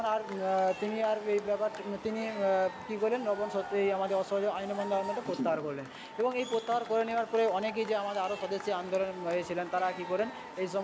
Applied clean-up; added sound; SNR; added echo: none; Crowd / Cheering; 11 dB; none.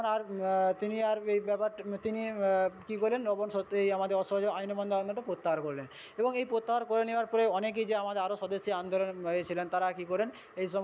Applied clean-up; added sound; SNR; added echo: none; none; none; none.